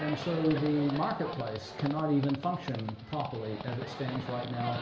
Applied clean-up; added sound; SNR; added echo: none; Livestock, farm animals, working animals; 9 dB; reverberation time 1.2 s.